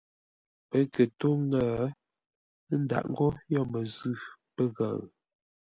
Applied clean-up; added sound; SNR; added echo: none; none; none; none.